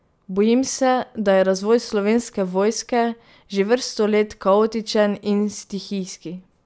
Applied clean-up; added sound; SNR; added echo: none; none; none; none.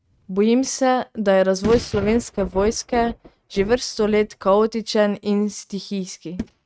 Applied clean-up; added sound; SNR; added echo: neural mask model RNNoise.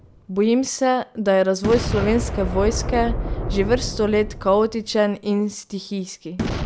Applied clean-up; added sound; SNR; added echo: none; Boom; 7 dB; none.